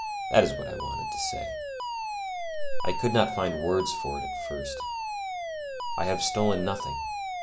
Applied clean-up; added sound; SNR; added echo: none; Alarm; 4 dB; none.